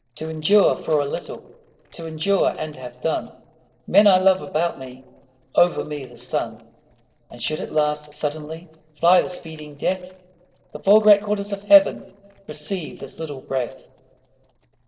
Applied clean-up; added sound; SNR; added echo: neural separator model SepFormer DNS4.